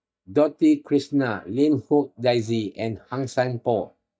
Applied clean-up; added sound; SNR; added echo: neural mask model DeepFilterNet 3.